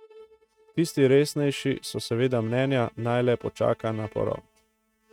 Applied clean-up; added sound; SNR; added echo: neural mask model RNNoise.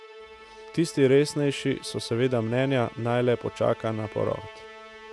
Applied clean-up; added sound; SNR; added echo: none; Musical instrument; 18 dB; none.